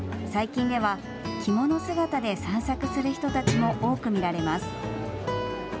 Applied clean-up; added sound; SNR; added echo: none; Guitar; 4 dB; none.